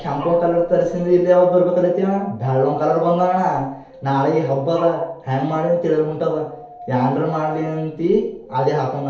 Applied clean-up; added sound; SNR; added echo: none; Dog; 20 dB; reverberation time 0.8 s.